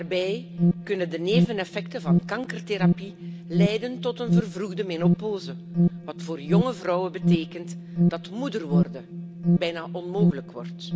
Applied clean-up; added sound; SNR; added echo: none; Alarm; -5 dB; none.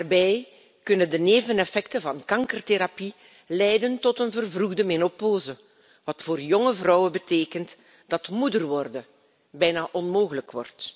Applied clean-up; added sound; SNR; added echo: none; none; none; none.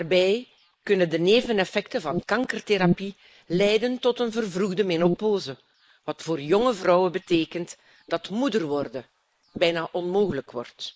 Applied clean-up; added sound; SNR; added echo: neural mask model Resemble Enhance denoiser.